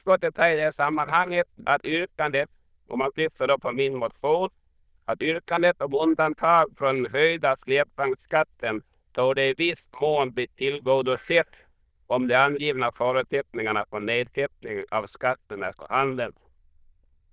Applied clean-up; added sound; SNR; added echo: neural diffusion model UNIVERSE++.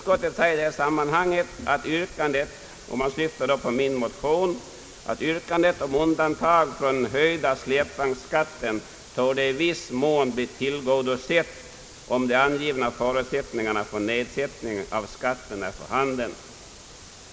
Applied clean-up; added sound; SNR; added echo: none; none; none; none.